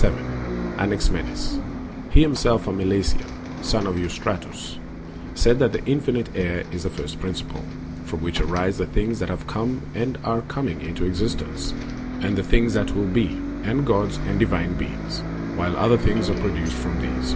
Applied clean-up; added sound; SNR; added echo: none; Bus; 7 dB; none.